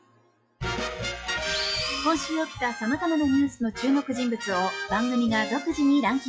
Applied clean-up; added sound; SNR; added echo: classical method log-MMSE.